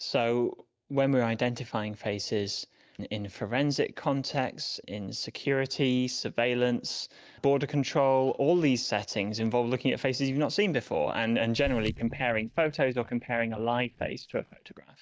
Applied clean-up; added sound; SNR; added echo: neural mask model DeepFilterNet 3.